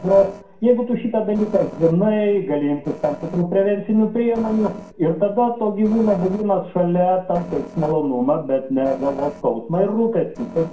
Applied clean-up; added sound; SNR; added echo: neural separator model SepFormer DNS4.